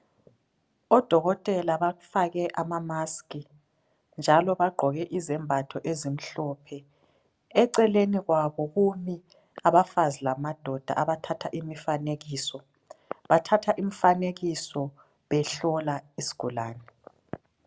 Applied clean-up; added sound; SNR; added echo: none; none; none; none.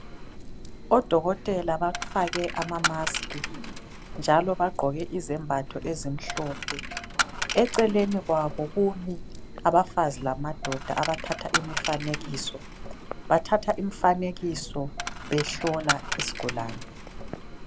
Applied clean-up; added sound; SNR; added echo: none; Coin (dropping); 6 dB; none.